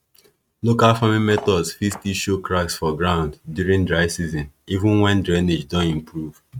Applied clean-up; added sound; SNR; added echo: neural mask model RNNoise.